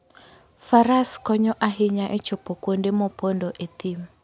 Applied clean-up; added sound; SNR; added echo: none; none; none; none.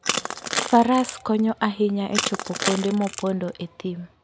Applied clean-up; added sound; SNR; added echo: none; Crushing; 7 dB; none.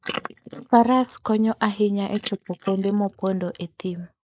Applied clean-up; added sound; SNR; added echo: neural mask model Resemble Enhance denoiser.